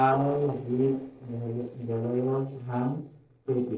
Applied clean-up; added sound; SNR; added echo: neural separator model SepFormer DNS4.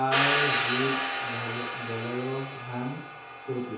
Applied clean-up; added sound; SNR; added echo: none; Hi-hat; -3 dB; reverberation time 0.8 s.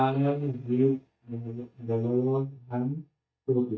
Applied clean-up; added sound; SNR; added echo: neural mask model DeepFilterNet 3.